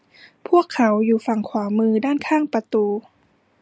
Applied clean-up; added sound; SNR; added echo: none; none; none; none.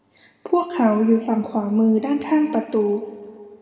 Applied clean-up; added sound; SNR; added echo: none; none; none; reverberation time 1.8 s.